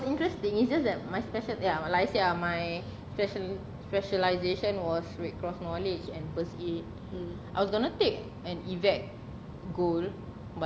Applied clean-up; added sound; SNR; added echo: none; none; none; none.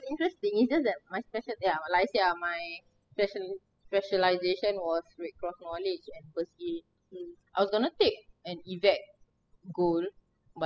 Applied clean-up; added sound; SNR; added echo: classical method spectral subtraction.